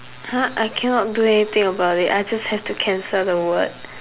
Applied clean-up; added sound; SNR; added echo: none; none; none; none.